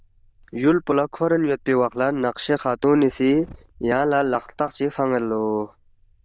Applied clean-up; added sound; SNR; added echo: neural diffusion model UNIVERSE++.